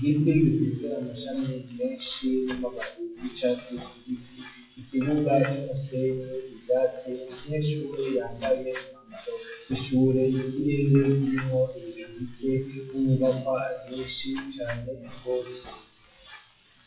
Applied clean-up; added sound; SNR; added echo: classical method WPE with log-MMSE.